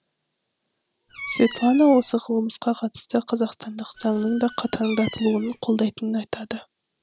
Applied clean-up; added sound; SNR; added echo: none; Bird vocalization, bird call, bird song; 18 dB; none.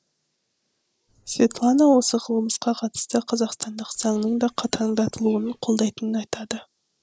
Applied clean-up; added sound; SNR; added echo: neural mask model Resemble Enhance denoiser.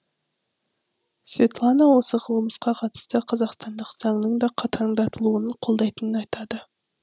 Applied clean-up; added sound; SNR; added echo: none; none; none; none.